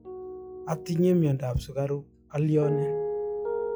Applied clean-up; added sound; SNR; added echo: classical method log-MMSE.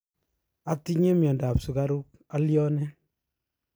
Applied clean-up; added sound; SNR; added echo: none; none; none; none.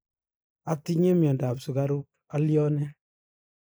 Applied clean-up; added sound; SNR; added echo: neural mask model Resemble Enhance denoiser.